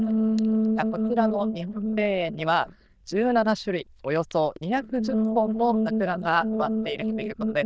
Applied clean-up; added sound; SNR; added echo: neural diffusion model UNIVERSE++.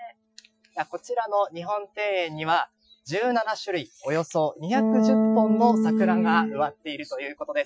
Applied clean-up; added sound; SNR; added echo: classical method Wiener filter.